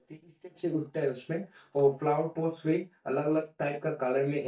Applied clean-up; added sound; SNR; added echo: neural mask model DeepFilterNet 3.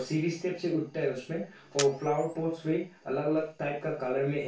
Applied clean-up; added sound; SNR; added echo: none; Camera; 12 dB; reverberation time 0.3 s.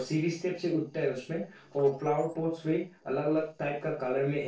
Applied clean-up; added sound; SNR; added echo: neural separator model SepFormer DNS4.